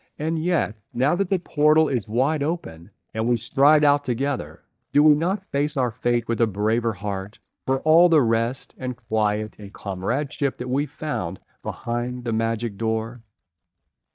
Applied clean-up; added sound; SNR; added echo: neural mask model DeepFilterNet 3.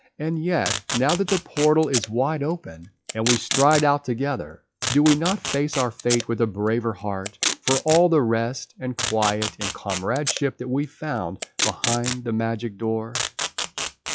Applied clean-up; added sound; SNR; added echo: classical method log-MMSE.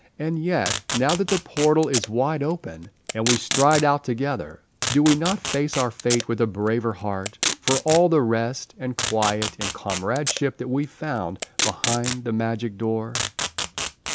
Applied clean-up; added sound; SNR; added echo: none; Packing tape, duct tape; 6 dB; none.